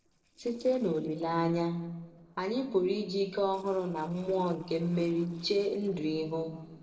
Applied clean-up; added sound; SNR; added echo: neural separator model SepFormer DNS4.